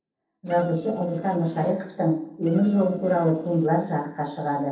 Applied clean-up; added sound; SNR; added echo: neural separator model SepFormer DNS4.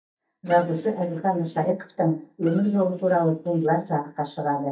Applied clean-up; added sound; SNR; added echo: neural mask model DeepFilterNet 3.